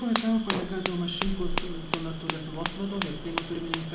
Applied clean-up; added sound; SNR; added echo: none; Fire; 0 dB; reverberation time 0.7 s.